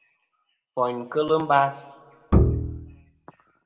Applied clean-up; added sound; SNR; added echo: none; Bowed string instrument; -4 dB; reverberation time 1.4 s.